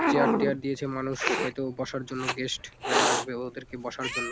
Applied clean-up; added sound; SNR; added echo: none; Hiss; -2 dB; none.